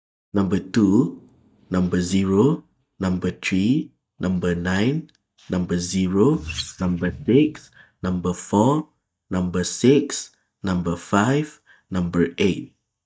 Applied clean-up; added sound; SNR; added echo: neural mask model DeepFilterNet 3.